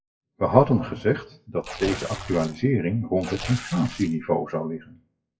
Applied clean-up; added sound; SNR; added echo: classical method WPE with log-MMSE.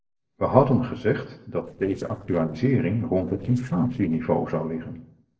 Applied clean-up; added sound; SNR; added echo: neural separator model SepFormer DNS4.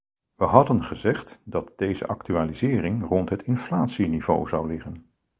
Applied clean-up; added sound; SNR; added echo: none; none; none; none.